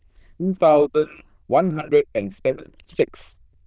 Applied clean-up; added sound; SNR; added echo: neural diffusion model UNIVERSE++.